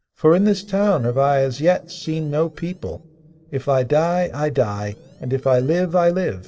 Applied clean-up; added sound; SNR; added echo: neural separator model SepFormer DNS4.